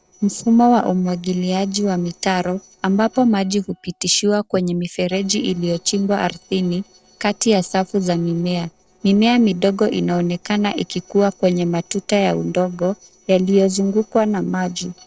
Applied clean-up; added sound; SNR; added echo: neural separator model SepFormer DNS4.